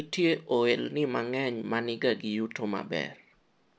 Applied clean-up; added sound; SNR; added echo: none; none; none; none.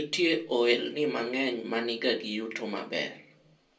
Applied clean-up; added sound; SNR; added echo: none; none; none; reverberation time 0.2 s.